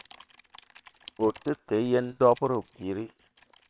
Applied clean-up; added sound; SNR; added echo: neural separator model SepFormer WHAM!.